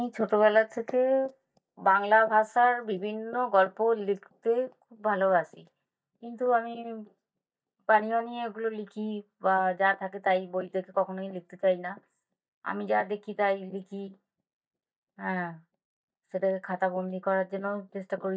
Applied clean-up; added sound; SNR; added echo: neural mask model DeepFilterNet 3.